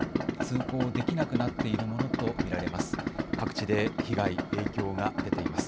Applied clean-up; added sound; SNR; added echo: none; Idling; -1 dB; none.